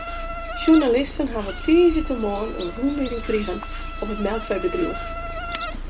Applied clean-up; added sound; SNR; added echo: none; Insect + Purr; 7 dB; none.